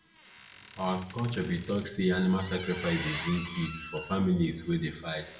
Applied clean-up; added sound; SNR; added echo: none; Squeak; 13 dB; reverberation time 0.7 s.